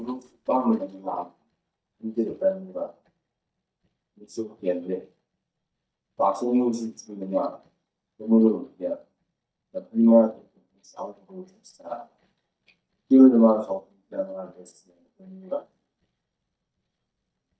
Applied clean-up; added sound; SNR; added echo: neural mask model DeepFilterNet 3.